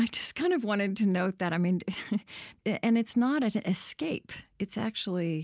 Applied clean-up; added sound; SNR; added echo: none; none; none; none.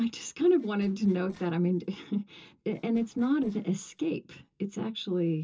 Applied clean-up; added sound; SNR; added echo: neural separator model SepFormer DNS4.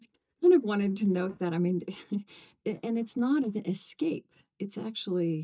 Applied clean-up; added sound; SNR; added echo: neural mask model DeepFilterNet 3.